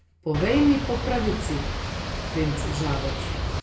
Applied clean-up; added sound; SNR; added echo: none; Boat, Water vehicle; 2 dB; reverberation time 0.3 s.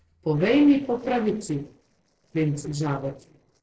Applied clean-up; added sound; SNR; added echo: neural separator model SepFormer DNS4.